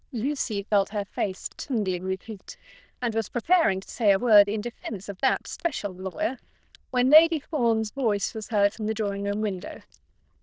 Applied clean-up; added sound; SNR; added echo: neural diffusion model UNIVERSE++.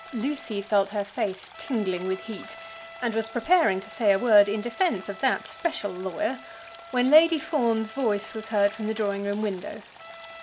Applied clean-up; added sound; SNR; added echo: none; Trumpet + Stream; 18 dB; none.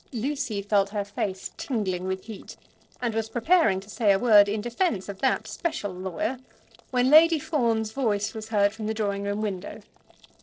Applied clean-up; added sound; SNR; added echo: neural separator model SepFormer DNS4.